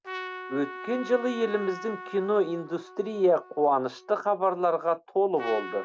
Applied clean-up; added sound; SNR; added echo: none; Trumpet; 14 dB; none.